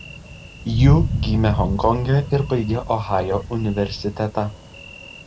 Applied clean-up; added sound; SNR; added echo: none; Thunder; 5 dB; none.